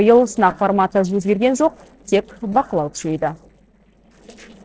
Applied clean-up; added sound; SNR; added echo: neural separator model SepFormer DNS4.